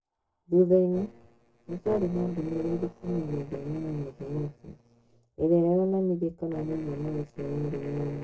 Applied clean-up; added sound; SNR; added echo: neural separator model SepFormer DNS4.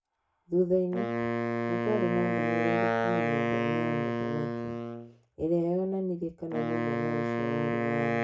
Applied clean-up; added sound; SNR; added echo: none; Wind instrument, woodwind instrument; -2 dB; reverberation time 0.2 s.